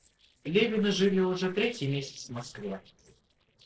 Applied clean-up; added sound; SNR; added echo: neural separator model SepFormer DNS4.